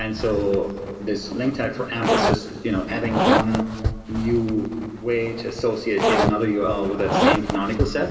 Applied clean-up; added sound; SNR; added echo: none; Zipper (clothing); 1 dB; reverberation time 2.6 s.